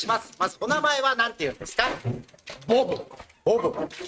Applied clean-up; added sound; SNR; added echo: neural mask model RNNoise.